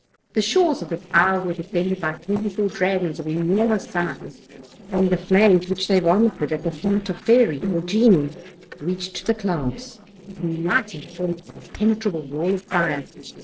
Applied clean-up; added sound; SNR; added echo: neural separator model SepFormer DNS4.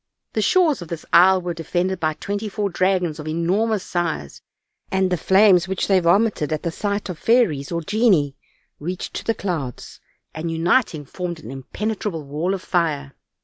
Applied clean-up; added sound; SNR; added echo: none; none; none; none.